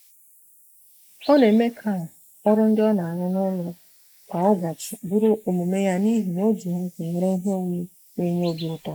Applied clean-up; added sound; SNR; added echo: neural mask model Resemble Enhance denoiser.